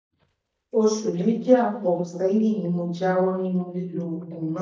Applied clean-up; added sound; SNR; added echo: neural mask model DeepFilterNet 3.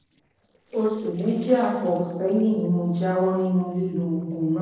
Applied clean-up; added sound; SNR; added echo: neural separator model SepFormer DNS4.